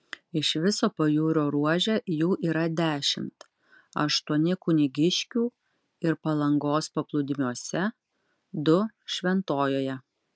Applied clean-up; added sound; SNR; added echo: none; none; none; none.